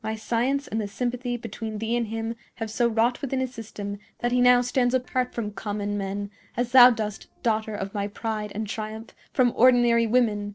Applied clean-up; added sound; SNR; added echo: neural separator model SepFormer DNS4.